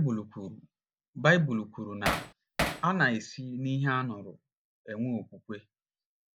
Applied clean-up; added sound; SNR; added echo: none; Hammer; 0 dB; none.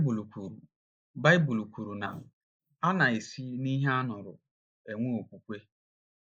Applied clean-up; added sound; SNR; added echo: neural mask model Resemble Enhance denoiser.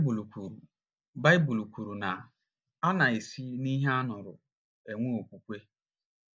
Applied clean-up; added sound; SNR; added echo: none; none; none; none.